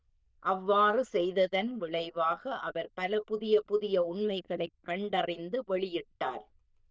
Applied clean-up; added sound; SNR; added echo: neural diffusion model UNIVERSE++.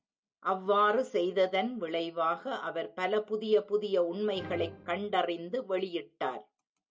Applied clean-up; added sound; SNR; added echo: none; Musical instrument; 16 dB; none.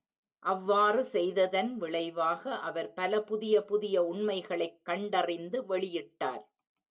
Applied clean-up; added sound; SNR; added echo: none; none; none; none.